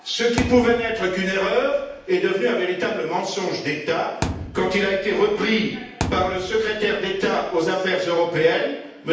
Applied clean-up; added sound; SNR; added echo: none; Thump, thud; 11 dB; reverberation time 0.9 s.